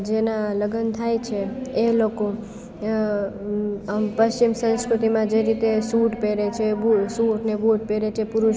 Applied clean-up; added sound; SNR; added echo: none; none; none; none.